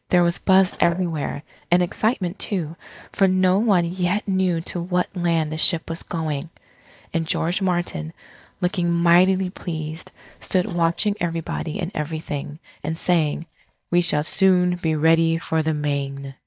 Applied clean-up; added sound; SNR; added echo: neural mask model DeepFilterNet 3.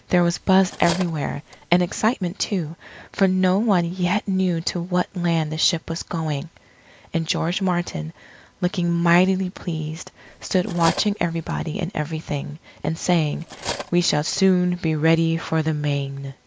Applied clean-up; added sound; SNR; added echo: none; Cutlery, silverware; 13 dB; none.